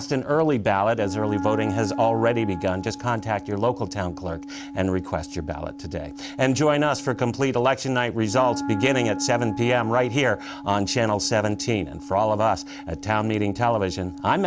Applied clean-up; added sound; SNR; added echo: none; Wind instrument, woodwind instrument; 11 dB; none.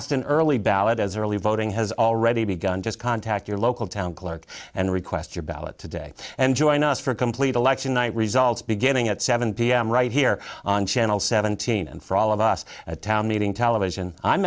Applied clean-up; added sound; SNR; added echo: none; none; none; none.